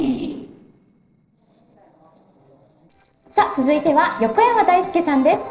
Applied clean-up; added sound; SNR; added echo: neural separator model SepFormer DNS4.